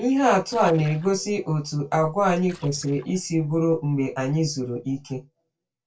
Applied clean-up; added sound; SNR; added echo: neural separator model SepFormer DNS4.